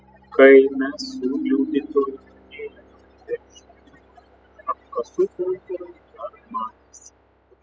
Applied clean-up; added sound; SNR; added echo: classical method spectral subtraction.